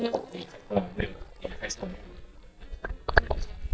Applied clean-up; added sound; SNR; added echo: neural mask model DeepFilterNet 3.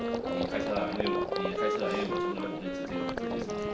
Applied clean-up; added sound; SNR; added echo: none; Wind instrument, woodwind instrument + Gurgling; -4 dB; none.